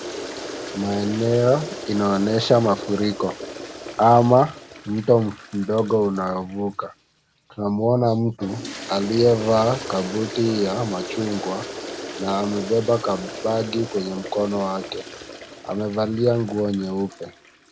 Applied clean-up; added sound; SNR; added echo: none; Toilet flush; 12 dB; none.